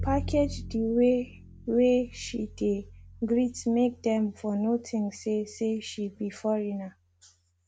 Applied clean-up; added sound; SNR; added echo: none; Bowed string instrument; 14 dB; none.